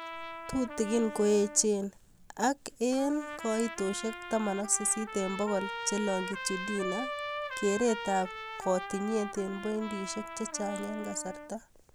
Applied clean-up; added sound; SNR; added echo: none; Trumpet; 9 dB; none.